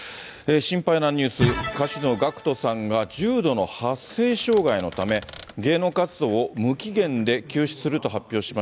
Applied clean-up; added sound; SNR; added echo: none; Typewriter; 19 dB; none.